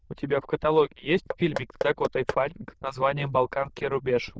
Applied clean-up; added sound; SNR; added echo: neural diffusion model UNIVERSE++.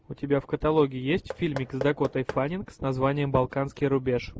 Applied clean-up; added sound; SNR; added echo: none; Knock / Wood; 13 dB; none.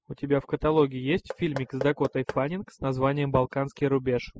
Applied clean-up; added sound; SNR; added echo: classical method spectral subtraction.